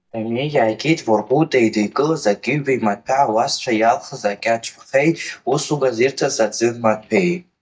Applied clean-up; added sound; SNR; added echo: neural mask model DeepFilterNet 3.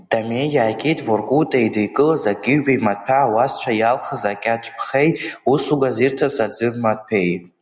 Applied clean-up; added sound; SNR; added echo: none; none; none; none.